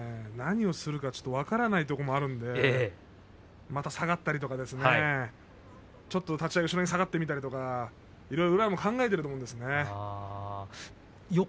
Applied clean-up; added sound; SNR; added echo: none; none; none; none.